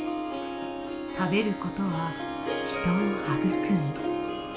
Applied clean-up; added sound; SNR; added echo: none; Harp; 1 dB; reverberation time 0.3 s.